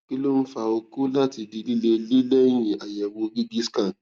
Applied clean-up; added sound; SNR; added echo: none; none; none; none.